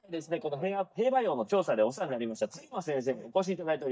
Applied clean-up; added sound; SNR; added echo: neural mask model DeepFilterNet 3.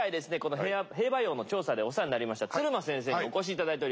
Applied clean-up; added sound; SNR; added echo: none; none; none; none.